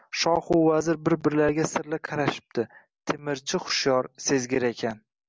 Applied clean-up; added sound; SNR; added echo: none; none; none; none.